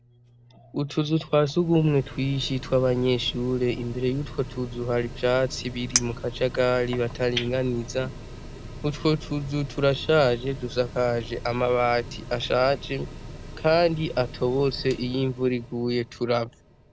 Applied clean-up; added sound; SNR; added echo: none; Chink, clink + Mechanical fan; 12 dB; none.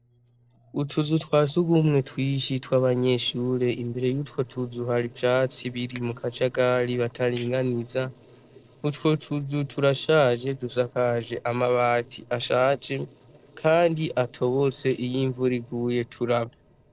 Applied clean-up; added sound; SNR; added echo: neural separator model SepFormer DNS4.